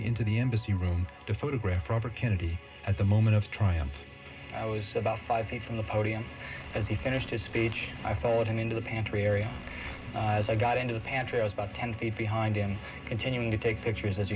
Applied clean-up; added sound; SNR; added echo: none; Zipper (clothing); 19 dB; reverberation time 0.2 s.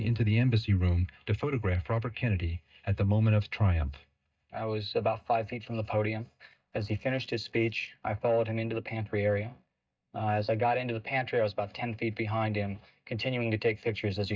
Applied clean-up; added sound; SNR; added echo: neural mask model DeepFilterNet 3.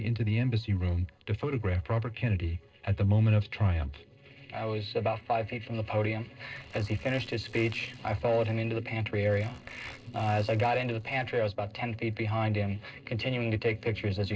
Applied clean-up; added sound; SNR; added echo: neural separator model SepFormer DNS4.